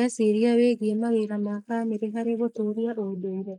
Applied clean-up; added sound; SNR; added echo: neural mask model Resemble Enhance denoiser.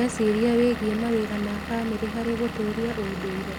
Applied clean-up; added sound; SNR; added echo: none; Engine / Vehicle; 8 dB; none.